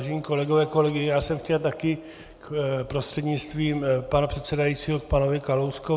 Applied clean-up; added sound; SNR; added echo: none; none; none; none.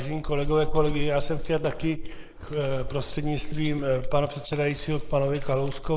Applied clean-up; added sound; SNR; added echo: neural mask model Resemble Enhance denoiser.